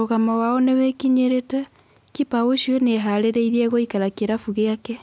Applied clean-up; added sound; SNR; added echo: none; none; none; none.